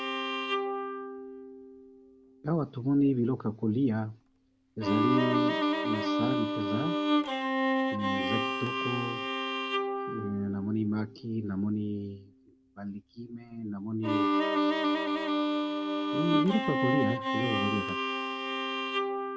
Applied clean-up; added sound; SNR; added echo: none; Bowed string instrument; -2 dB; none.